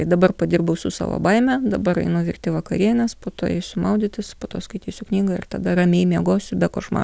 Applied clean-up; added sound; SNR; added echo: none; none; none; none.